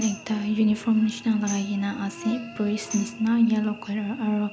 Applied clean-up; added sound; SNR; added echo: none; Tambourine + Cricket / Buzz; 16 dB; none.